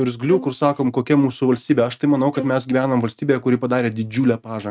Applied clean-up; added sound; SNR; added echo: neural mask model RNNoise.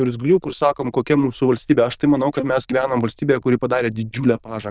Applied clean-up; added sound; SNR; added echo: neural diffusion model UNIVERSE++.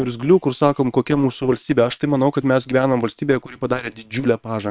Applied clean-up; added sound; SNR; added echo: neural separator model SepFormer WHAM!.